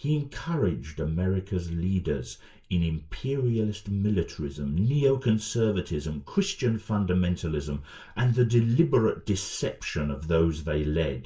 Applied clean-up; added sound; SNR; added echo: none; none; none; reverberation time 0.2 s.